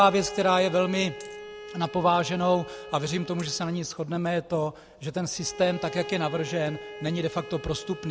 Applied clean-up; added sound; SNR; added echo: none; Coin (dropping) + Bowed string instrument; 14 dB; none.